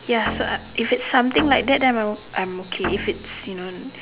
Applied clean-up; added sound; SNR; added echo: none; Guitar; 10 dB; none.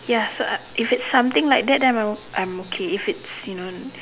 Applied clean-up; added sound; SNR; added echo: none; none; none; none.